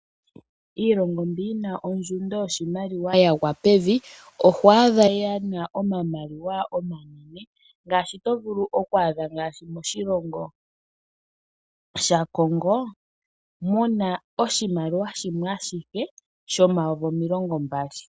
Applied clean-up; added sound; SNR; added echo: none; none; none; none.